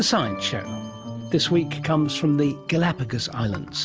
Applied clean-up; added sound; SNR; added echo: none; none; none; none.